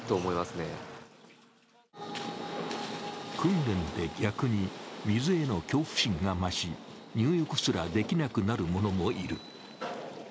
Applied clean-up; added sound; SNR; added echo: none; none; none; none.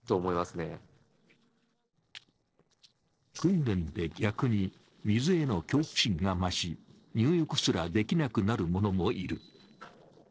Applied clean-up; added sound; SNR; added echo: neural separator model SepFormer DNS4.